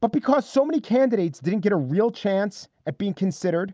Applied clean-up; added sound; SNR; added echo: none; none; none; none.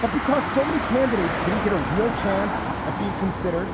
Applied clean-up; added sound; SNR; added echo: none; Motor vehicle (road); 2 dB; none.